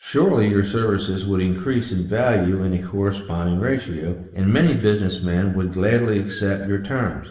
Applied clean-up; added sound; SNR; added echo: none; none; none; reverberation time 0.8 s.